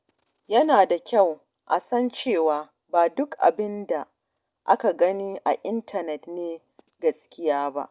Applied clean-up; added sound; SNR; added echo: none; none; none; none.